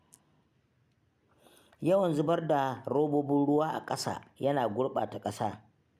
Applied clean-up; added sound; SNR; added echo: none; none; none; none.